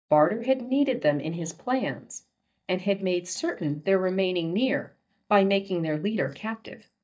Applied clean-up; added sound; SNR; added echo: neural mask model DeepFilterNet 3.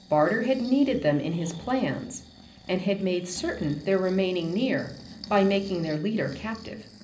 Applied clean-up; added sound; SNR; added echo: none; Breathing; 19 dB; reverberation time 0.5 s.